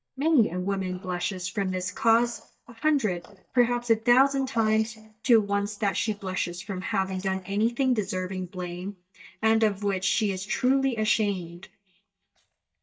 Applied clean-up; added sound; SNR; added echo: neural mask model DeepFilterNet 3.